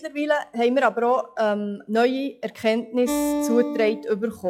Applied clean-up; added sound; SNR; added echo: classical method log-MMSE.